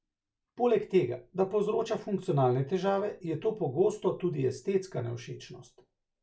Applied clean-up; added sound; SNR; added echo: none; none; none; none.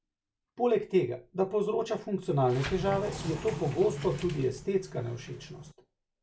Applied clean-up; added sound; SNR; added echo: none; Sliding door; 9 dB; none.